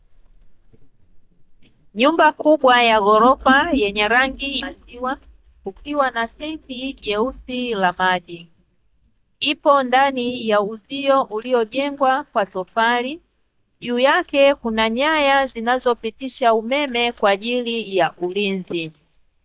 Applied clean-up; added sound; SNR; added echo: neural mask model DeepFilterNet 3.